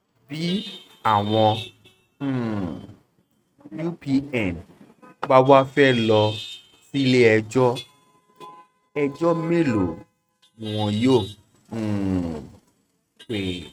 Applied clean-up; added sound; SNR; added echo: neural mask model RNNoise.